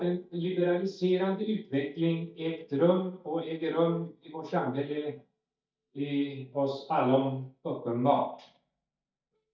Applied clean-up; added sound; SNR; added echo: neural mask model DeepFilterNet 3.